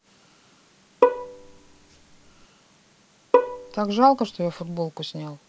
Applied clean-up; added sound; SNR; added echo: none; Bowed string instrument; -2 dB; none.